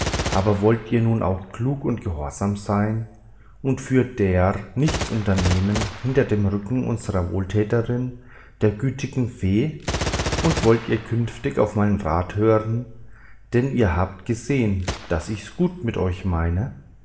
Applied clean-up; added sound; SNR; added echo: none; Gunshot, gunfire; 11 dB; reverberation time 0.7 s.